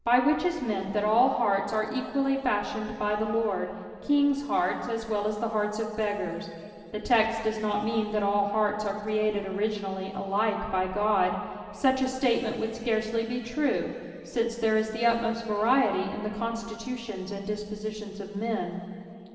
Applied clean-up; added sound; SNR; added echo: none; none; none; reverberation time 2.6 s.